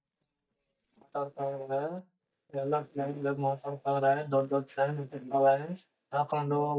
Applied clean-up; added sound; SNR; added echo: neural mask model DeepFilterNet 3.